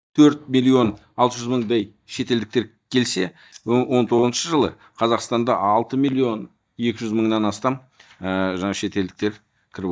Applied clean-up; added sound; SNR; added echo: neural mask model DeepFilterNet 3.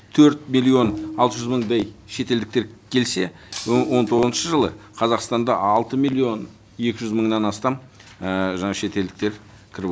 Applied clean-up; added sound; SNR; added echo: none; Shatter + Tabla; 13 dB; none.